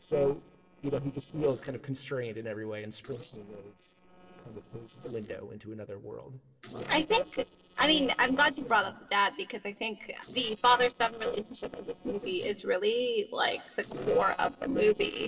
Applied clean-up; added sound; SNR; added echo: neural separator model SepFormer DNS4.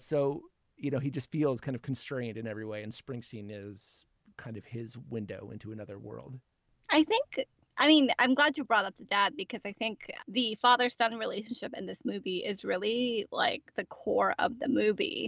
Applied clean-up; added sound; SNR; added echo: none; none; none; none.